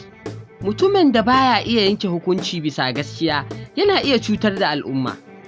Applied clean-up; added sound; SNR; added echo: none; Guitar / Drum; 15 dB; none.